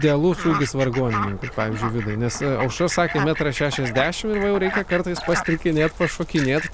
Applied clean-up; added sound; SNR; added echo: none; Fowl; 8 dB; none.